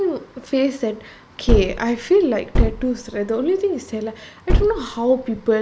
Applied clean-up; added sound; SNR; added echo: none; Gunshot, gunfire; 1 dB; none.